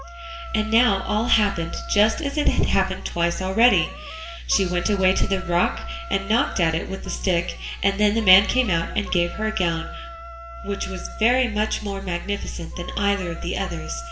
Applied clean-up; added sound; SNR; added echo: none; Wind instrument, woodwind instrument; 17 dB; reverberation time 0.7 s.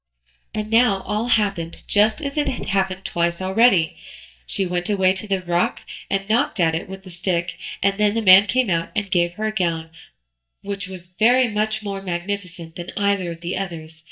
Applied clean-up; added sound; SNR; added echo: neural mask model DeepFilterNet 3.